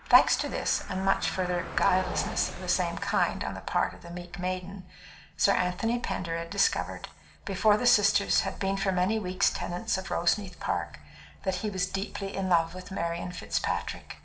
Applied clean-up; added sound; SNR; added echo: none; Car passing by; 16 dB; reverberation time 1.2 s.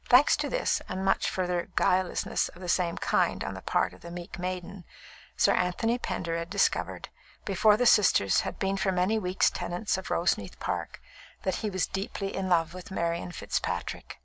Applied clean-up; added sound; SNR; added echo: none; none; none; none.